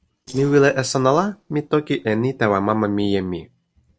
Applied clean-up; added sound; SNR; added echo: neural separator model SepFormer DNS4.